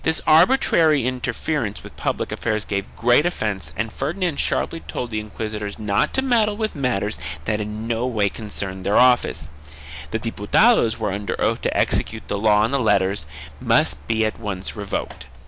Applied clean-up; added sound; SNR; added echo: none; Mechanical fan; 18 dB; none.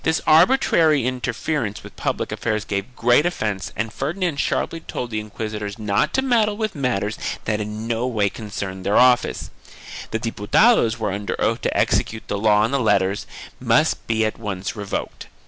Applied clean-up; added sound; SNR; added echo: none; none; none; none.